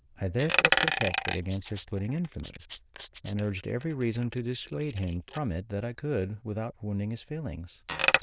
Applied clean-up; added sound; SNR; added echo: neural diffusion model UNIVERSE++.